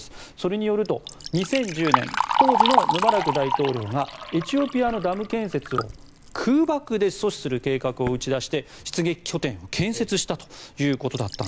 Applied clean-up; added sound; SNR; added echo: none; Liquid; 3 dB; none.